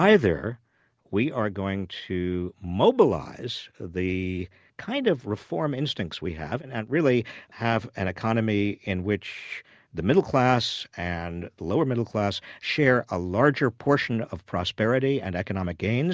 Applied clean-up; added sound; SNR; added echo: none; none; none; none.